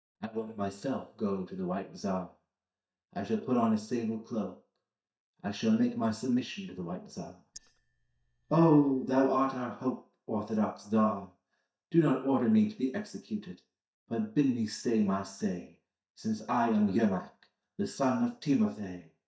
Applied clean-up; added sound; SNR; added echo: neural mask model DeepFilterNet 3.